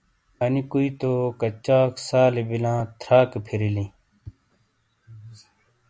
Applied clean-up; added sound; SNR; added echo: none; none; none; none.